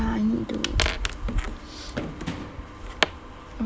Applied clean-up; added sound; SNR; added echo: none; Run; 11 dB; none.